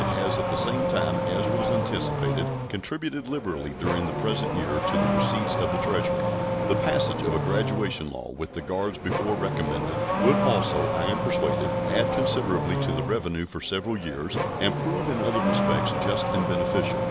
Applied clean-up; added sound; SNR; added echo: none; Accelerating, revving, vroom / Car; -3 dB; none.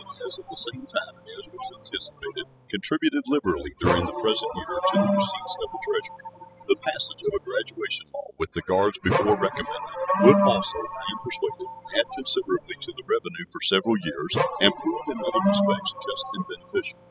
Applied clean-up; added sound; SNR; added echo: classical method spectral subtraction.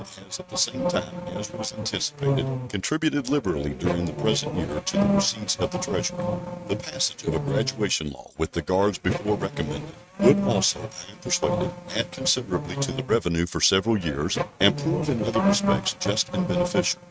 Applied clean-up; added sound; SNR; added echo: neural mask model RNNoise.